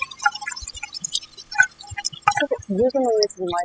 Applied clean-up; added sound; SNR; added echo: classical method spectral subtraction.